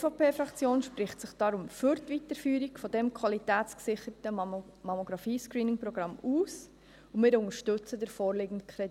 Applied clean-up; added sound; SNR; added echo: none; none; none; none.